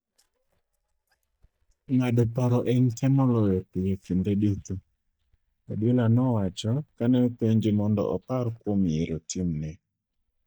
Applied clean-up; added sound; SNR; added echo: neural mask model DeepFilterNet 3.